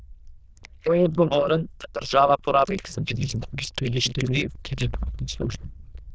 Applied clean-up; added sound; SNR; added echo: neural diffusion model UNIVERSE++.